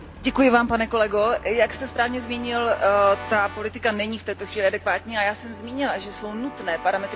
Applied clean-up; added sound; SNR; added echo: none; Engine + Keyboard (musical) / Brass instrument; 15 dB; none.